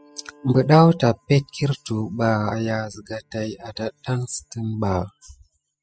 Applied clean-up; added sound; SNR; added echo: classical method spectral subtraction.